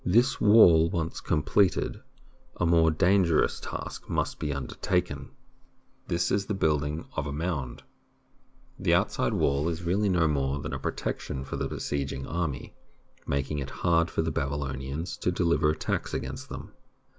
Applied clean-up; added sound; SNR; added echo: none; none; none; none.